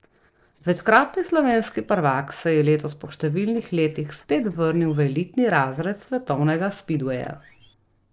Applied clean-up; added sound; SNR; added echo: neural separator model SepFormer DNS4.